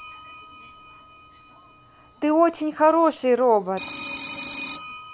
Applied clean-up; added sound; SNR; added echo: none; Telephone; 15 dB; none.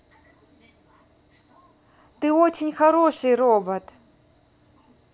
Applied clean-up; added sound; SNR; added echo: none; none; none; none.